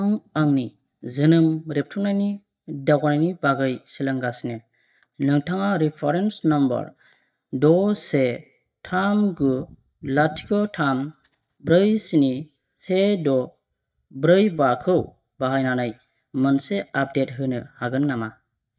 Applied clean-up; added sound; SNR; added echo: neural mask model DeepFilterNet 3.